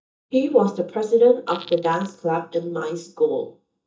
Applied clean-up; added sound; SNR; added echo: neural mask model DeepFilterNet 3.